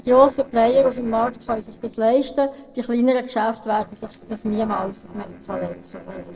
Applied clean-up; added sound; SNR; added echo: neural separator model SepFormer DNS4.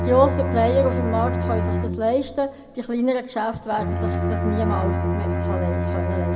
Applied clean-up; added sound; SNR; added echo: none; Bowed string instrument; 0 dB; reverberation time 1.3 s.